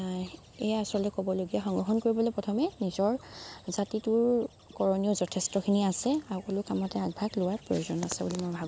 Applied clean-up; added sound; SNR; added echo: none; none; none; none.